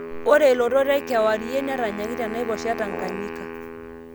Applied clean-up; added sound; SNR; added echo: none; Brass instrument + Wind instrument, woodwind instrument; 10 dB; none.